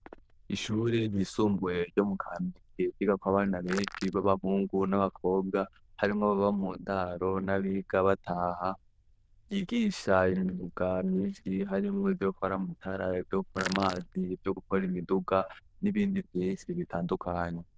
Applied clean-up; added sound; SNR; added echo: neural diffusion model UNIVERSE++.